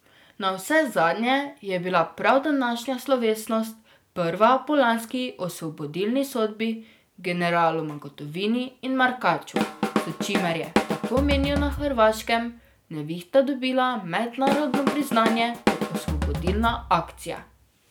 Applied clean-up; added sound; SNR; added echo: none; Drum kit; 3 dB; none.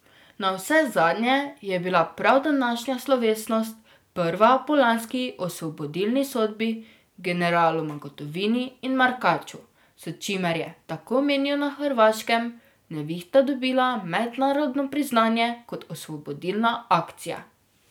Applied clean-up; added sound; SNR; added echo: none; none; none; none.